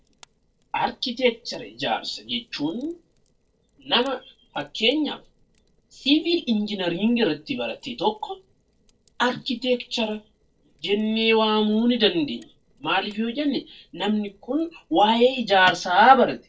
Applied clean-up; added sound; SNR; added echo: neural separator model SepFormer DNS4.